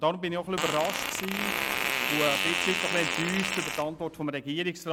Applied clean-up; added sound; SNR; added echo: none; Fart; -1 dB; none.